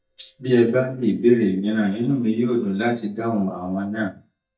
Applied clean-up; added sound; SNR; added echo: neural mask model DeepFilterNet 3.